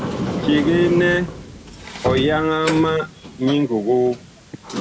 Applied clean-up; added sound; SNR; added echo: none; Sliding door; 7 dB; none.